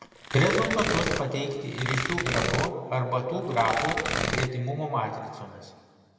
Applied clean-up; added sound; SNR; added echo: none; Tearing; 1 dB; reverberation time 1.8 s.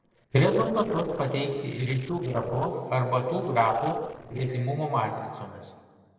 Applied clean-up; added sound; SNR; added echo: neural separator model SepFormer DNS4.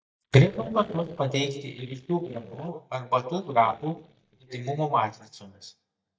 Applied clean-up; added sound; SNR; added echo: neural mask model DeepFilterNet 3.